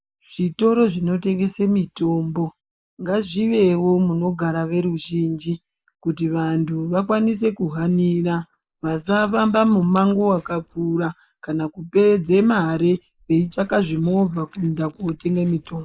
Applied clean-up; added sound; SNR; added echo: neural mask model Resemble Enhance denoiser.